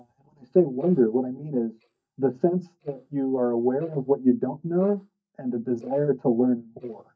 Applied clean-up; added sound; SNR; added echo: neural mask model DeepFilterNet 3.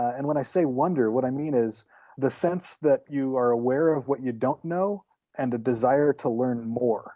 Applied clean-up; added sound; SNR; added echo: none; none; none; none.